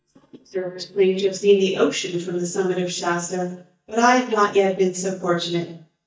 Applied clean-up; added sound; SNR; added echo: neural mask model DeepFilterNet 3.